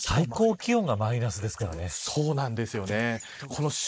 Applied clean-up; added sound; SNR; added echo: neural mask model Resemble Enhance denoiser.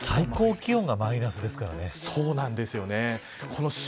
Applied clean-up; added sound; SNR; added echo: none; none; none; none.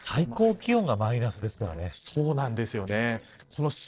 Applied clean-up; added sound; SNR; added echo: neural separator model SepFormer DNS4.